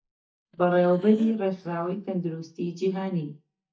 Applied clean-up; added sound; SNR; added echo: neural mask model DeepFilterNet 3.